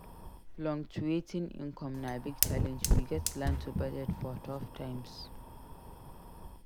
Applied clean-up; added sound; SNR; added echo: none; Run + Fire; -3 dB; none.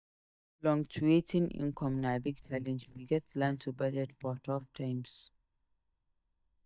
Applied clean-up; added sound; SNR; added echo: neural mask model DeepFilterNet 3.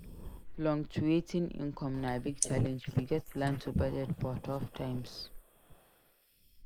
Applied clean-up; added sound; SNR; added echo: neural mask model Resemble Enhance denoiser.